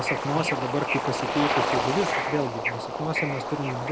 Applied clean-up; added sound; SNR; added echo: none; Bird / Ocean; -2 dB; none.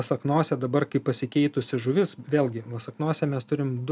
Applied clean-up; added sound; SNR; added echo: none; none; none; none.